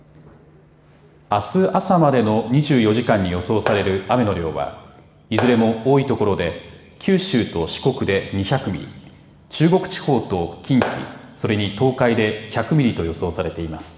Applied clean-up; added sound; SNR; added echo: none; Clapping; 9 dB; reverberation time 1.7 s.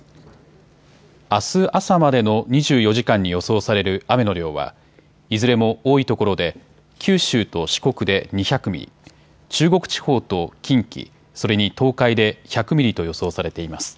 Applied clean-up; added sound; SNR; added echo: none; none; none; none.